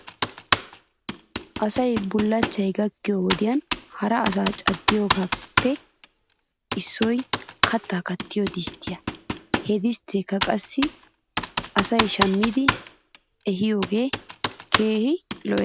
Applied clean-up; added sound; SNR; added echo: none; Computer keyboard; 4 dB; none.